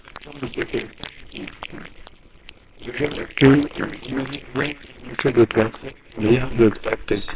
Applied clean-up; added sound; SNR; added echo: neural separator model SepFormer WHAMR!.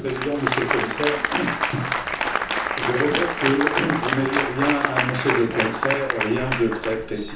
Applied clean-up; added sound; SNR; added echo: none; Applause; 0 dB; reverberation time 0.7 s.